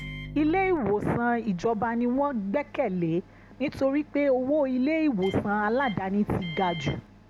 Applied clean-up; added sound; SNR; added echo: none; Microwave oven; 17 dB; none.